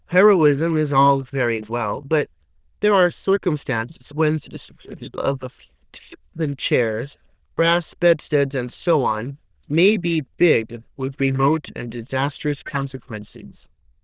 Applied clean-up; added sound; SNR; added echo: neural diffusion model UNIVERSE++.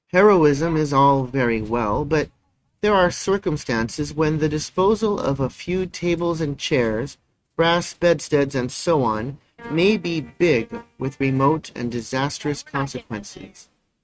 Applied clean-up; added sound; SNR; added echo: neural mask model RNNoise.